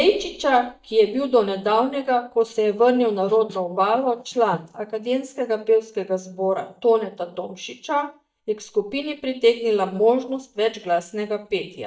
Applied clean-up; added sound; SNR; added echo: neural mask model DeepFilterNet 3.